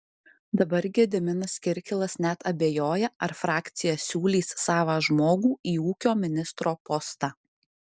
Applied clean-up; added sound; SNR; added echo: none; none; none; none.